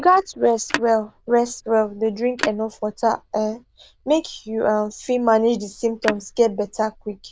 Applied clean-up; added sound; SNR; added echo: neural diffusion model UNIVERSE++.